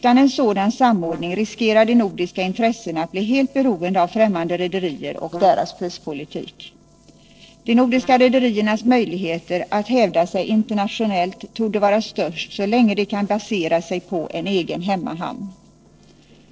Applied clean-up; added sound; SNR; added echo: neural separator model SepFormer DNS4.